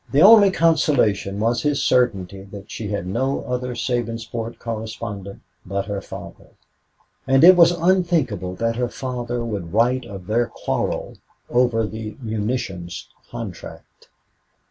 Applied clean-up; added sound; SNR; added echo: none; Thump, thud; 17 dB; none.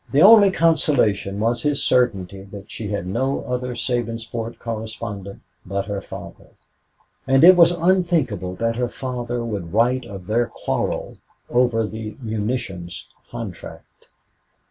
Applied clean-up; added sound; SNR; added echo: none; none; none; none.